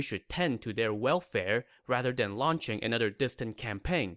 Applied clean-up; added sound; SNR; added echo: none; none; none; none.